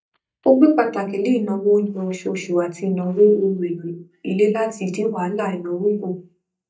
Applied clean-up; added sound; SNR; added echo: neural mask model DeepFilterNet 3.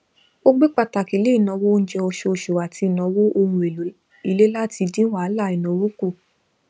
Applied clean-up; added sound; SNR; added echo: none; none; none; none.